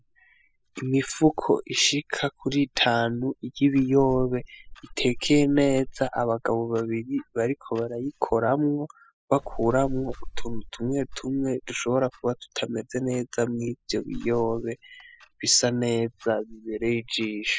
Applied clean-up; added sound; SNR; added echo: classical method spectral subtraction.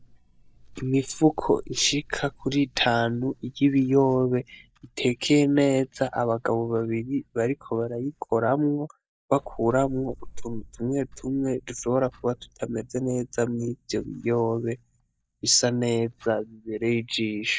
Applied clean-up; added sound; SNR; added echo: neural mask model DeepFilterNet 3.